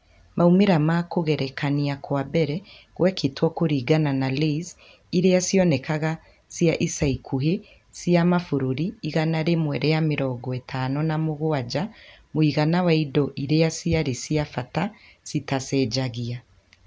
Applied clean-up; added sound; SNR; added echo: none; none; none; none.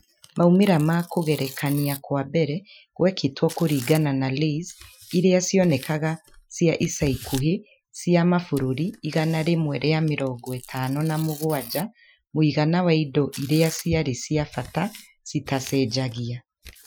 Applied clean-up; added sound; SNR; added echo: classical method Wiener filter.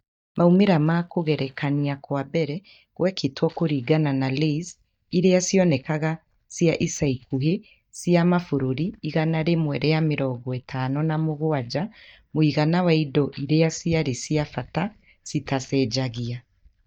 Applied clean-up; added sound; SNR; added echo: neural mask model DeepFilterNet 3.